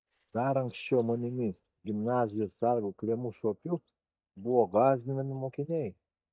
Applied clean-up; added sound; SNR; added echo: neural mask model DeepFilterNet 3.